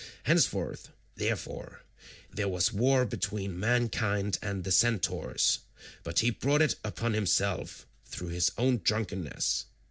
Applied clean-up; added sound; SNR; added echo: none; none; none; none.